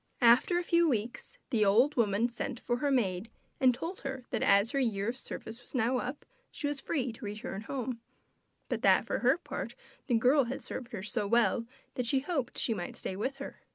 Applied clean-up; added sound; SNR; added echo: none; none; none; none.